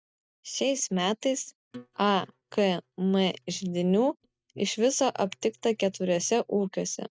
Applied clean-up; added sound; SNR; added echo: neural mask model DeepFilterNet 3.